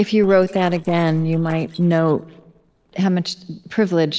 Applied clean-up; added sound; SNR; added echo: neural separator model SepFormer DNS4.